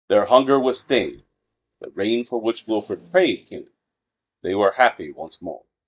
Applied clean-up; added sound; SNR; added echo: neural mask model DeepFilterNet 3.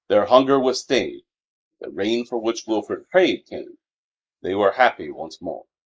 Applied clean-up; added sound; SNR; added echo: neural mask model Resemble Enhance denoiser.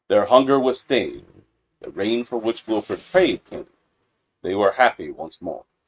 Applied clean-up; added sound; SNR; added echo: neural mask model RNNoise.